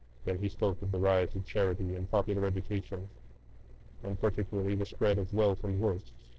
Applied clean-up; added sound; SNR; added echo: neural separator model SepFormer DNS4.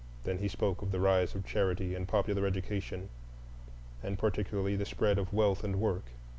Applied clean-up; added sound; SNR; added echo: none; none; none; none.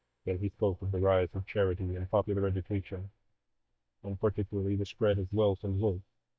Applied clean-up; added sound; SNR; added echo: neural mask model DeepFilterNet 3.